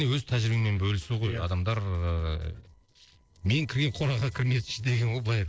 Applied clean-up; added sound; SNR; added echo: neural separator model SepFormer DNS4.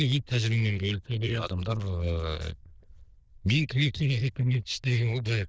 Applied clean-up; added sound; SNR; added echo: neural diffusion model UNIVERSE++.